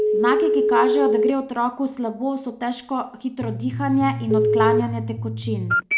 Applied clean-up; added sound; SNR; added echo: none; Bass guitar + Telephone; -2 dB; none.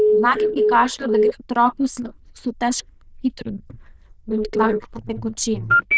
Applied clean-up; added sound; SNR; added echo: neural diffusion model UNIVERSE++.